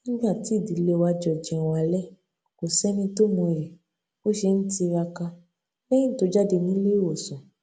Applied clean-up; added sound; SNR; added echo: none; none; none; none.